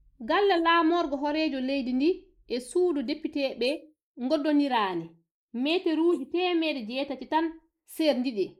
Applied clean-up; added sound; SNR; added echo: neural mask model Resemble Enhance denoiser.